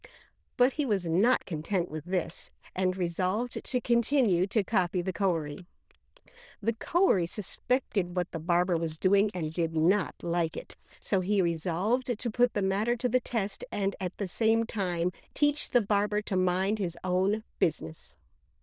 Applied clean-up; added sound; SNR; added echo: neural diffusion model UNIVERSE++.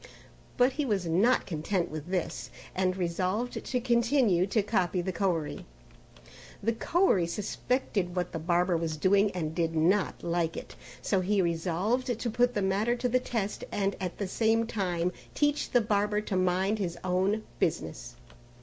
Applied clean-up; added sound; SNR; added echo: none; none; none; none.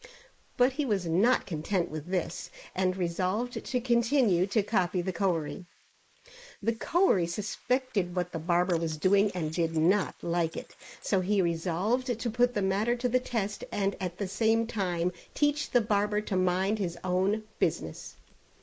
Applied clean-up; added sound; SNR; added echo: neural mask model Resemble Enhance denoiser.